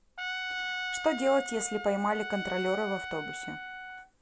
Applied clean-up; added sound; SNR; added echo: none; Trumpet; 5 dB; none.